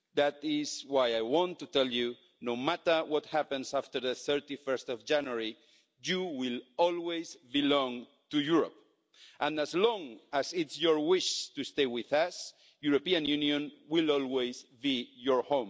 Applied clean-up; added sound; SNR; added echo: none; none; none; none.